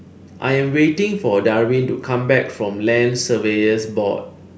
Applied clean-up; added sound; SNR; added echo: none; none; none; none.